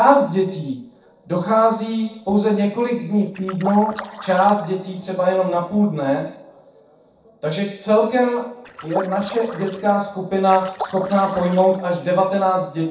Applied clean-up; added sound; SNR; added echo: neural separator model SepFormer DNS4.